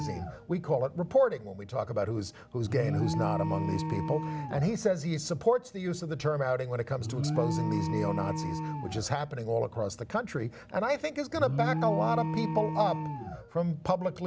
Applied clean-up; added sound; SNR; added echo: none; Alarm; 5 dB; none.